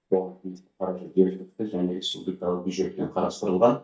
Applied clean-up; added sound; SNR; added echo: neural mask model DeepFilterNet 3.